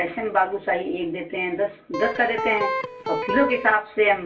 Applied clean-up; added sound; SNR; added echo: none; Electric guitar; 4 dB; reverberation time 0.2 s.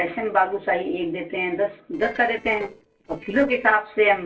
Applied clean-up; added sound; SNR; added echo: neural separator model SepFormer DNS4.